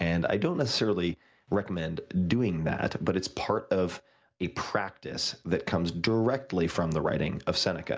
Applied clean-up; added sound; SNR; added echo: none; none; none; none.